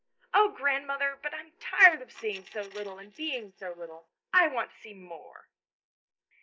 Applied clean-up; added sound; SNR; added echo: neural mask model DeepFilterNet 3.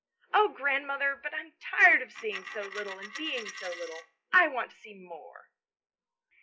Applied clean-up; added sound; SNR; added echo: classical method WPE with log-MMSE.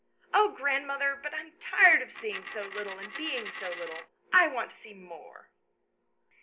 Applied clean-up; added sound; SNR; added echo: none; Coin (dropping); 11 dB; reverberation time 0.3 s.